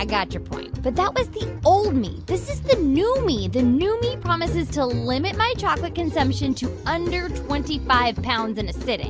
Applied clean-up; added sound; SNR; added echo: none; none; none; none.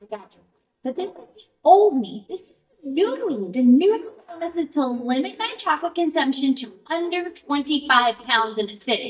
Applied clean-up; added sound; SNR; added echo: neural mask model DeepFilterNet 3.